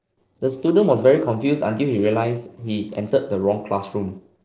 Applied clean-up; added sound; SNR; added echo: neural separator model SepFormer DNS4.